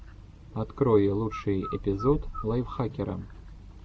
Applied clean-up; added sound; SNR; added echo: none; Bird; 14 dB; none.